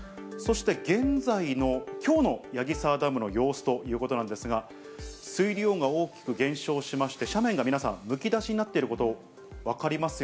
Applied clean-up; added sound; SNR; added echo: none; none; none; none.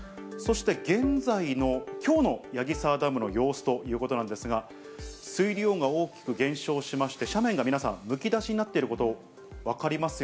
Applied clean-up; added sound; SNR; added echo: none; Bowed string instrument; 19 dB; none.